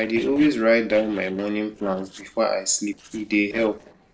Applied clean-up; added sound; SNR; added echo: neural separator model SepFormer DNS4.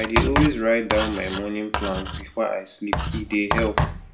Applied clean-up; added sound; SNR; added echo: none; Writing; 2 dB; reverberation time 0.4 s.